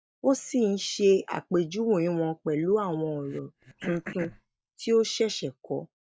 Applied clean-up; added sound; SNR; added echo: neural mask model DeepFilterNet 3.